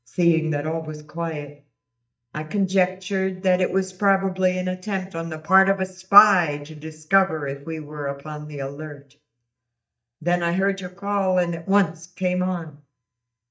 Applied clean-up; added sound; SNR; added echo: neural mask model DeepFilterNet 3.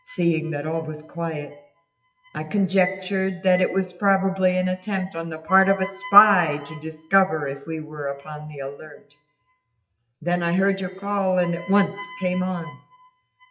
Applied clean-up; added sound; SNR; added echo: classical method WPE with log-MMSE.